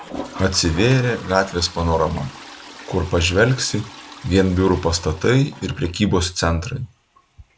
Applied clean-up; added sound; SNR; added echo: none; Toilet flush; 18 dB; none.